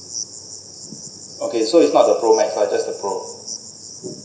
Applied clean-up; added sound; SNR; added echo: none; Cricket; 14 dB; reverberation time 0.7 s.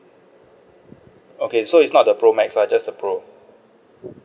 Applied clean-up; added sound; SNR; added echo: none; none; none; none.